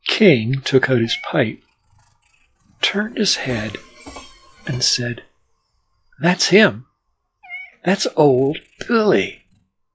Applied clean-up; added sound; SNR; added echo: classical method log-MMSE.